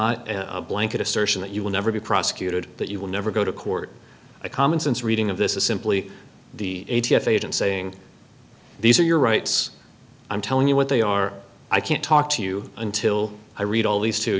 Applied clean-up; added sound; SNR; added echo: none; none; none; none.